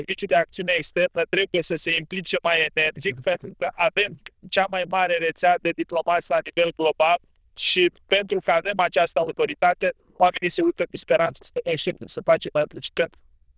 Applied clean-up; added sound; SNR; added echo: neural diffusion model UNIVERSE++.